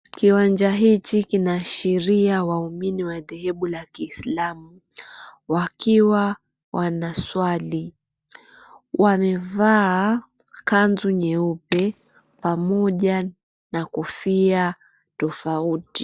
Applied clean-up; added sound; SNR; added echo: none; Tools; 15 dB; none.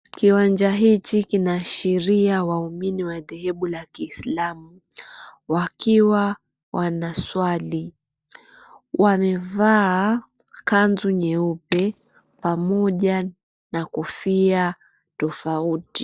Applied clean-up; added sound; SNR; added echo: neural separator model SepFormer DNS4.